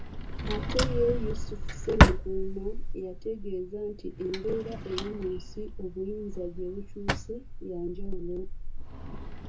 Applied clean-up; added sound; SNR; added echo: none; Drawer open or close; -5 dB; reverberation time 0.2 s.